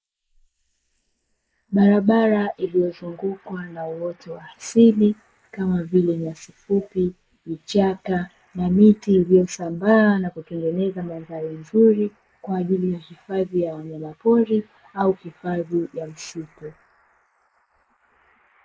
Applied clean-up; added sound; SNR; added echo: neural mask model Resemble Enhance denoiser.